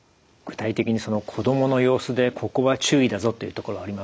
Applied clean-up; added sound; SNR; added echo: none; none; none; none.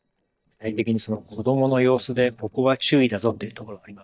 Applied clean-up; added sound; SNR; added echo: neural mask model DeepFilterNet 3.